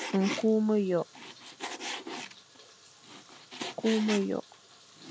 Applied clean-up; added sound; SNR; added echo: none; Frying (food); 10 dB; none.